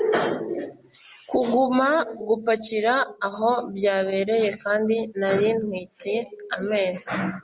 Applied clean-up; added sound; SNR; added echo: none; none; none; none.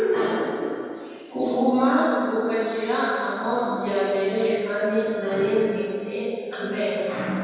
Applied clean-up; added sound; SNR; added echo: none; none; none; reverberation time 2.1 s.